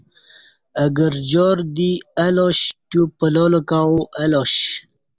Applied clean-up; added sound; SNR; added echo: none; none; none; none.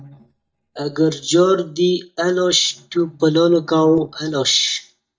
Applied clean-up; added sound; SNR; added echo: neural mask model DeepFilterNet 3.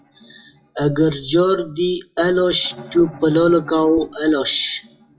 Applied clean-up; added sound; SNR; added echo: classical method WPE with log-MMSE.